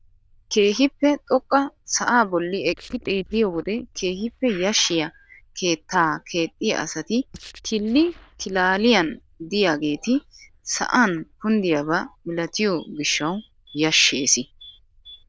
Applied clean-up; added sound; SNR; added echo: neural diffusion model UNIVERSE++.